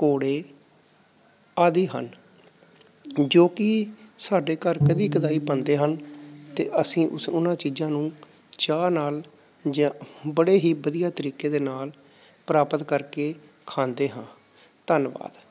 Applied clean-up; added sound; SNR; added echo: none; Bowed string instrument; 4 dB; none.